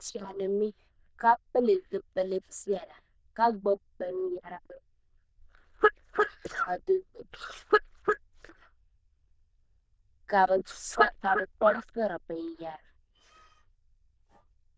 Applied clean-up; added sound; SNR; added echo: neural diffusion model UNIVERSE++.